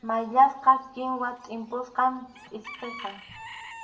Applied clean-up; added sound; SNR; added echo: none; Bird / Chicken, rooster; 19 dB; reverberation time 1.1 s.